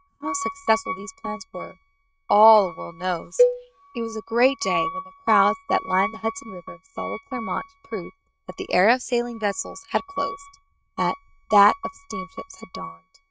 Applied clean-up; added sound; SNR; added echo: neural mask model RNNoise.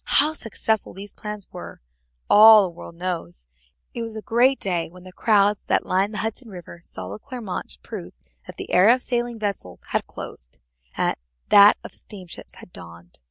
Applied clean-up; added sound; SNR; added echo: none; none; none; none.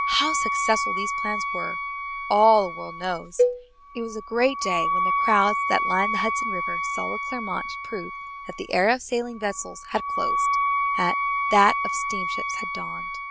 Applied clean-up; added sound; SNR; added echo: none; Wind instrument, woodwind instrument + Cowbell; 0 dB; none.